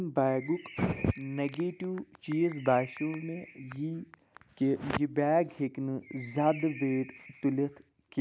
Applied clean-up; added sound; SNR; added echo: none; Bird; 18 dB; none.